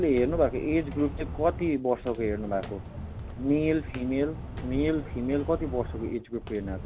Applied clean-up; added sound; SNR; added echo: none; Walk, footsteps; 9 dB; none.